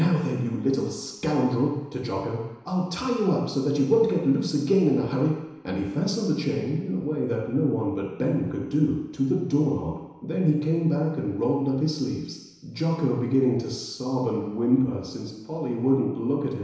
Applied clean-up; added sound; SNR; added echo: none; none; none; reverberation time 1.0 s.